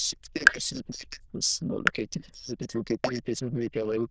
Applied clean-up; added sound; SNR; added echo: neural diffusion model UNIVERSE++.